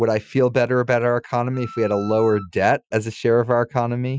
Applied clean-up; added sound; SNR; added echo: classical method Wiener filter.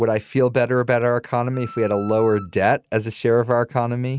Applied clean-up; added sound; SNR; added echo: neural mask model RNNoise.